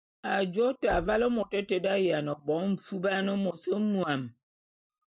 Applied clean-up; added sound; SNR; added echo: none; Knock; 17 dB; none.